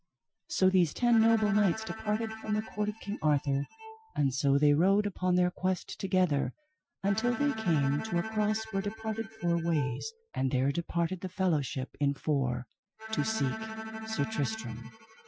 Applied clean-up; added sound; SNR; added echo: classical method Wiener filter.